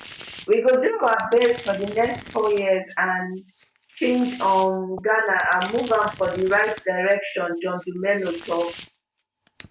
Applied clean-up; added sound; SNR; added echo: none; Domestic sounds, home sounds; 8 dB; none.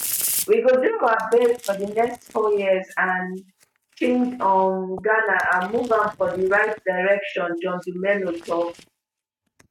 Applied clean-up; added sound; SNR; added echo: neural mask model RNNoise.